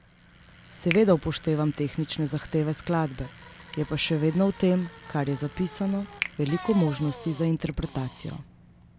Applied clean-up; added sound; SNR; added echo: none; Bicycle + Finger snapping; 14 dB; none.